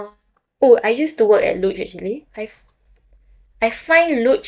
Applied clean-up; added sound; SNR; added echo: neural mask model DeepFilterNet 3.